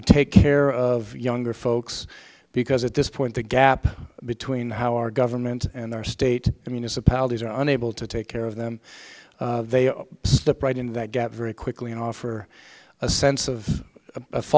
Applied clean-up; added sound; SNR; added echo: none; none; none; none.